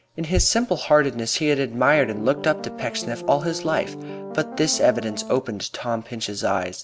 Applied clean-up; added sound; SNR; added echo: none; Piano; 11 dB; none.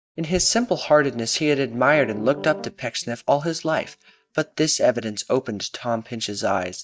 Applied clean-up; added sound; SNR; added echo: neural mask model DeepFilterNet 3.